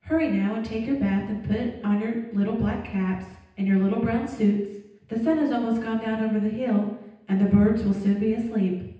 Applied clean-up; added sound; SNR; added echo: none; none; none; reverberation time 0.9 s.